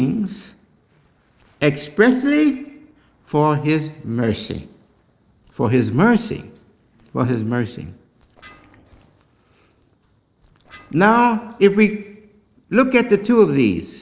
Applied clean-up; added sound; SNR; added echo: neural separator model SepFormer DNS4.